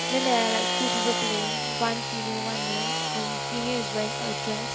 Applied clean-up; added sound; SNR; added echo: none; Sawing / Engine; -2 dB; none.